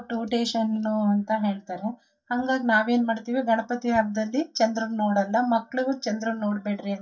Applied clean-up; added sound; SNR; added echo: neural mask model DeepFilterNet 3.